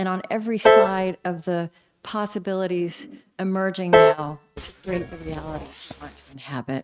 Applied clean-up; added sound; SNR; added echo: neural mask model RNNoise.